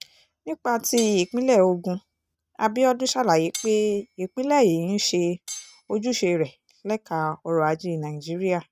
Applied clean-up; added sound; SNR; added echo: neural mask model RNNoise.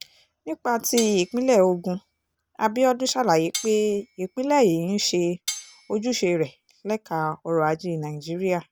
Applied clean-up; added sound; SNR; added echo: none; Cutlery, silverware; 14 dB; none.